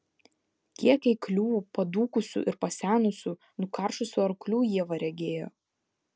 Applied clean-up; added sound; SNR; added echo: none; none; none; none.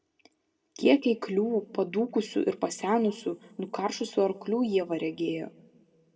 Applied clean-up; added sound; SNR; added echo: none; none; none; reverberation time 0.6 s.